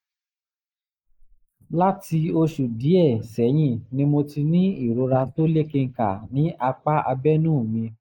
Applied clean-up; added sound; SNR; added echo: neural mask model Resemble Enhance denoiser.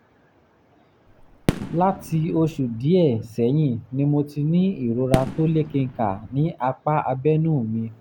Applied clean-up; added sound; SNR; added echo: none; Fireworks; 8 dB; none.